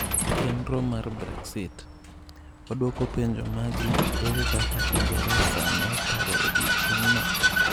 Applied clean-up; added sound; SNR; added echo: none; Vehicle; -4 dB; none.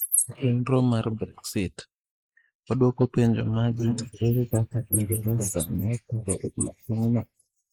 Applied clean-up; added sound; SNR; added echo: neural mask model Resemble Enhance denoiser.